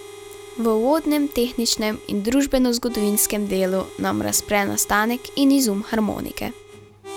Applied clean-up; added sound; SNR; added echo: none; Harmonica; 18 dB; none.